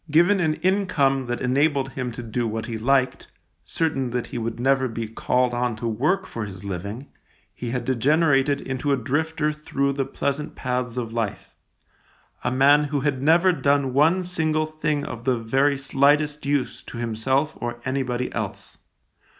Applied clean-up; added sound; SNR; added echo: none; none; none; none.